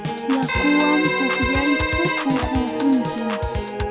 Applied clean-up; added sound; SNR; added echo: none; Piano / Organ + Keyboard (musical); -1 dB; none.